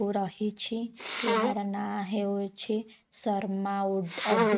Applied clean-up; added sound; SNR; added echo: neural mask model RNNoise.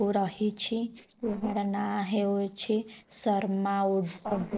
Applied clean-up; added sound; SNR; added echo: neural separator model SepFormer DNS4.